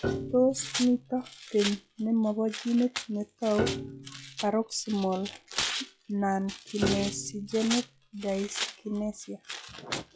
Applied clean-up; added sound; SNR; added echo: classical method log-MMSE.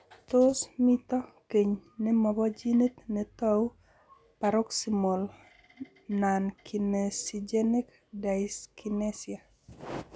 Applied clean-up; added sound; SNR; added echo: none; none; none; none.